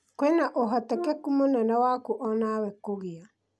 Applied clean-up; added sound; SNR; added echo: none; Brass instrument; 13 dB; none.